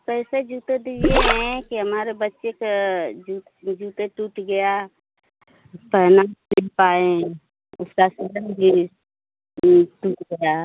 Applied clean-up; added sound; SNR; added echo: none; Gurgling; 0 dB; none.